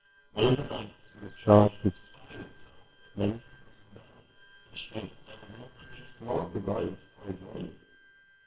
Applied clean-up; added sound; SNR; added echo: neural separator model SepFormer WHAMR!.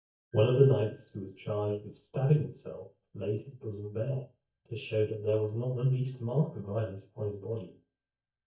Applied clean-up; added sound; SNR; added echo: neural mask model DeepFilterNet 3.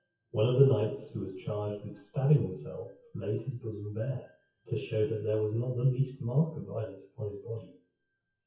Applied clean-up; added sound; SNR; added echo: classical method WPE with log-MMSE.